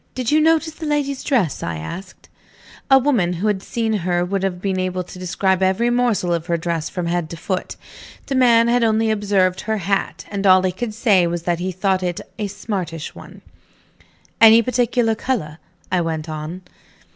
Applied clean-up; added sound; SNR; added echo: none; none; none; none.